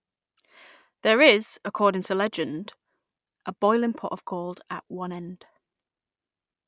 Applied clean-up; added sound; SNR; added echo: none; none; none; none.